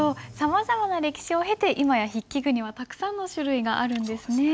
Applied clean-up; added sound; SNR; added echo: none; none; none; none.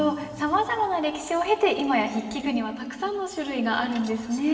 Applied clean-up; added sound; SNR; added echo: none; none; none; reverberation time 1.9 s.